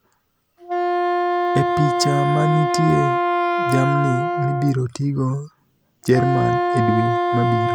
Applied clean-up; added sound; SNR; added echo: none; Wind instrument, woodwind instrument; -1 dB; none.